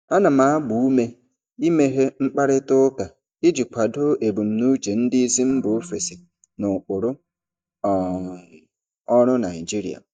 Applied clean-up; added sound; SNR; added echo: neural mask model DeepFilterNet 3.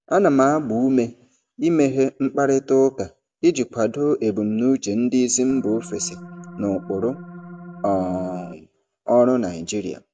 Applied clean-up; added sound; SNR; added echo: none; Organ; 16 dB; none.